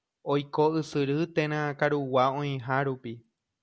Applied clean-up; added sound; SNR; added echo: none; none; none; none.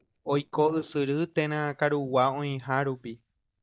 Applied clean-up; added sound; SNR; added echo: neural mask model DeepFilterNet 3.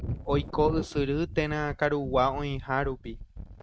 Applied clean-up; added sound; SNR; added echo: neural mask model RNNoise.